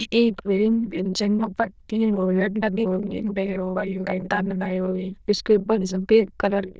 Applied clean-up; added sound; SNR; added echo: neural diffusion model UNIVERSE++.